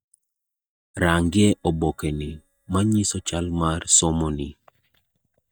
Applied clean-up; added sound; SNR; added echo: neural mask model DeepFilterNet 3.